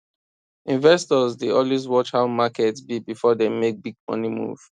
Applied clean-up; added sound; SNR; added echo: none; none; none; none.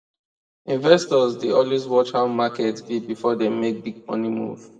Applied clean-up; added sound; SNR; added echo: none; none; none; reverberation time 1.4 s.